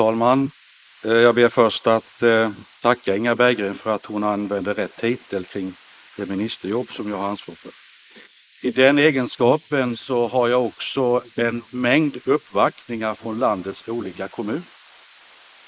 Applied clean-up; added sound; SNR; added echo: neural mask model Resemble Enhance denoiser.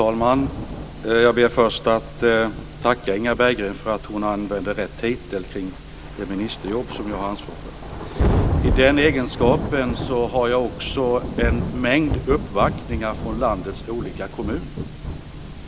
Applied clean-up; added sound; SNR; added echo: none; Thunder; 6 dB; none.